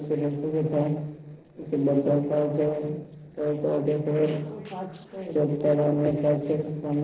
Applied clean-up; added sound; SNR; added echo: neural separator model SepFormer DNS4.